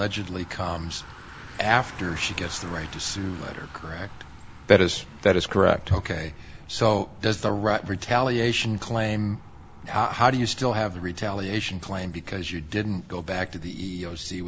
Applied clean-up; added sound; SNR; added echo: none; Bicycle; 17 dB; none.